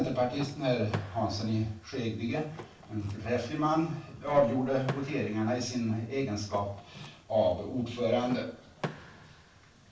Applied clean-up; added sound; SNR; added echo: none; Door / Car; 14 dB; reverberation time 0.3 s.